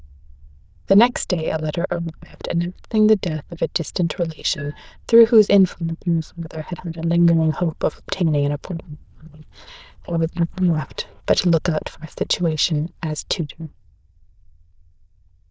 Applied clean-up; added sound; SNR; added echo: neural diffusion model UNIVERSE++.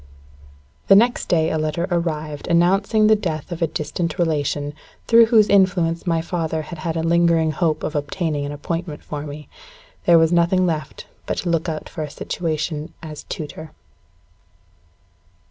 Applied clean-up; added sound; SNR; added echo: none; none; none; none.